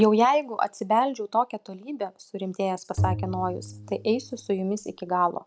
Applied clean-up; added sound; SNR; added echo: none; Bowed string instrument; 7 dB; none.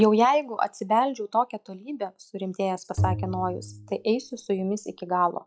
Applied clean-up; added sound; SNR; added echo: classical method log-MMSE.